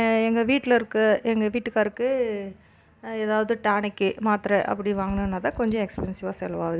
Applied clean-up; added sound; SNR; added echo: none; none; none; none.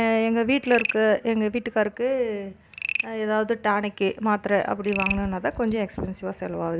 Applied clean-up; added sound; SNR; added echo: none; Frog; 12 dB; none.